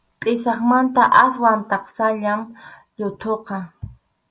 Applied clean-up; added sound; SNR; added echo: none; none; none; none.